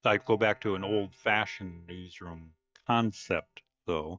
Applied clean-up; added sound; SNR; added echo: neural mask model DeepFilterNet 3.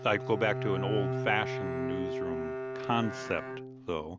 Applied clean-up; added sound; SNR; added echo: none; Bowed string instrument; 2 dB; none.